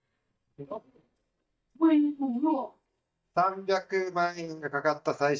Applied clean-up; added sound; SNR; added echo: neural mask model DeepFilterNet 3.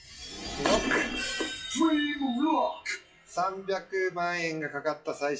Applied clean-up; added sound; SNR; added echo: classical method WPE with log-MMSE.